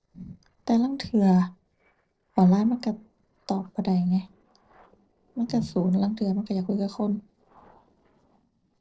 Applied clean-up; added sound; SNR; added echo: neural separator model SepFormer DNS4.